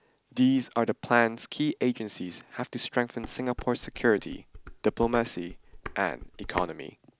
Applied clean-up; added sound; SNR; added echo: none; Dishes, pots, and pans; 14 dB; none.